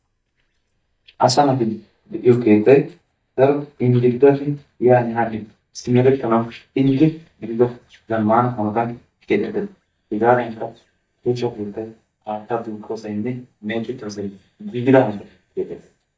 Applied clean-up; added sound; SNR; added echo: neural mask model DeepFilterNet 3.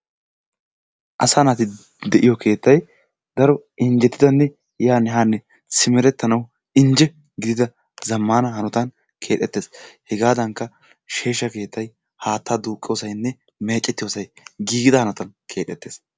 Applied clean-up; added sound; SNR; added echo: none; none; none; none.